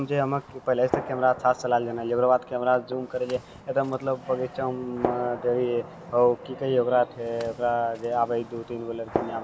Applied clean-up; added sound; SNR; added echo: none; Gunshot, gunfire; 12 dB; none.